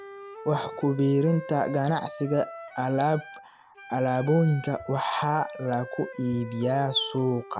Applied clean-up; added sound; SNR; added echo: none; Wind instrument, woodwind instrument; 15 dB; none.